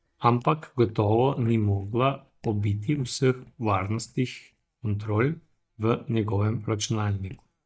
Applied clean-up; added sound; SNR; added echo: neural mask model DeepFilterNet 3.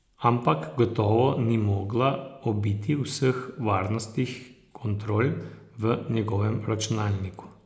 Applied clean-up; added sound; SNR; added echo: none; none; none; none.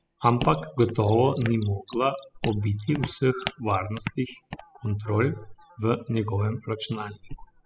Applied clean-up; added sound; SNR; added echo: classical method spectral subtraction.